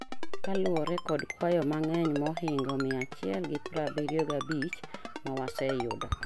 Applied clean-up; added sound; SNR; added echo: none; Ringtone; 9 dB; none.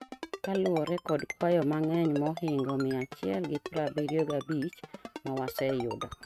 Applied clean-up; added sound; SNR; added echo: neural mask model RNNoise.